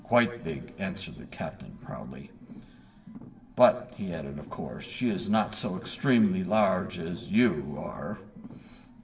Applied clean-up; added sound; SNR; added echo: none; Car; 19 dB; reverberation time 2.4 s.